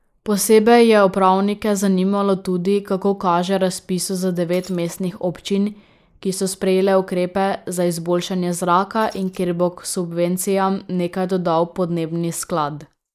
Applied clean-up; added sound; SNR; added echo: neural mask model Resemble Enhance denoiser.